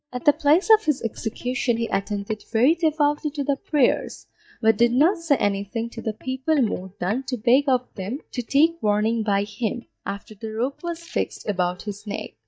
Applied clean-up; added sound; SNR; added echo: neural mask model DeepFilterNet 3.